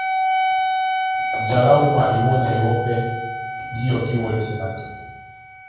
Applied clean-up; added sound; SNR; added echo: none; Wind instrument, woodwind instrument; 2 dB; reverberation time 1.2 s.